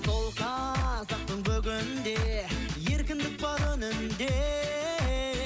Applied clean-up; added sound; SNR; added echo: none; none; none; none.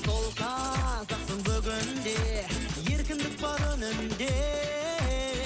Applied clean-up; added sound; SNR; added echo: none; Writing; 13 dB; none.